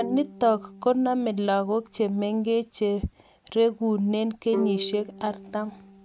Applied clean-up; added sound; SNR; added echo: none; Bowed string instrument; 13 dB; none.